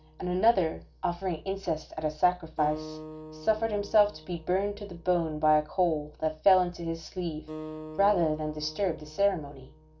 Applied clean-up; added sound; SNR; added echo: none; Acoustic guitar; 17 dB; reverberation time 0.2 s.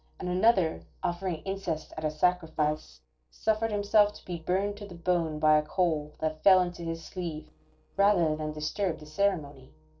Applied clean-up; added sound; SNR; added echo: neural separator model SepFormer DNS4.